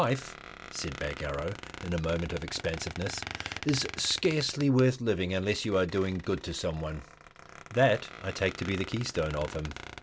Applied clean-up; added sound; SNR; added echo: none; Squeak; 13 dB; none.